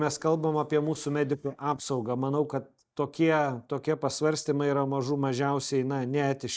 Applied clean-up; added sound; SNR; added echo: neural mask model DeepFilterNet 3.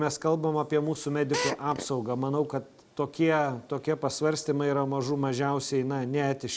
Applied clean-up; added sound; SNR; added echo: none; Drill; 5 dB; none.